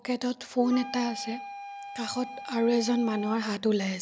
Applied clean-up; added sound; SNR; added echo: none; Wind instrument, woodwind instrument; 13 dB; none.